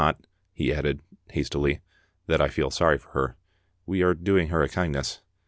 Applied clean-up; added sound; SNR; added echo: none; none; none; none.